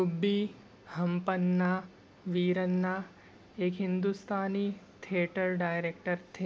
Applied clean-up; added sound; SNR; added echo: none; none; none; none.